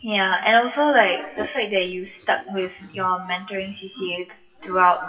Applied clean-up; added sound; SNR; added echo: classical method WPE with log-MMSE.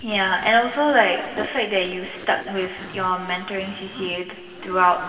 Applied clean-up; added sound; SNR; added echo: none; Zipper (clothing); 18 dB; reverberation time 2.3 s.